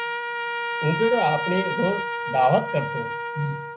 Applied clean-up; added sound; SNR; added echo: none; Trumpet; 3 dB; reverberation time 0.4 s.